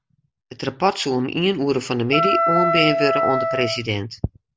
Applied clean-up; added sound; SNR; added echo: none; Wind instrument, woodwind instrument; -2 dB; none.